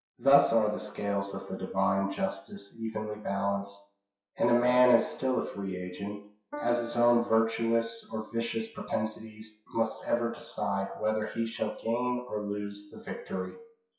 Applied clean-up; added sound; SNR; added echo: classical method WPE with log-MMSE.